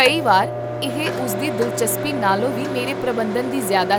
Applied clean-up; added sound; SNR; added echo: none; Microwave oven; 5 dB; none.